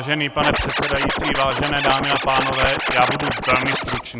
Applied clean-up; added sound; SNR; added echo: none; Scratching (performance technique); 0 dB; none.